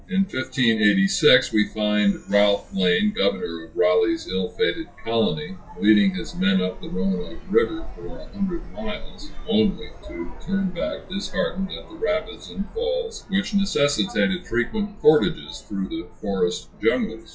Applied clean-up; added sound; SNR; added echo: classical method WPE with log-MMSE.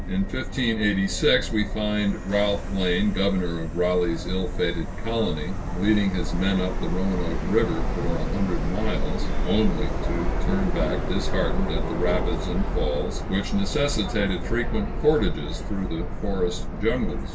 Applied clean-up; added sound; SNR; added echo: none; Subway, metro, underground; 0 dB; reverberation time 0.1 s.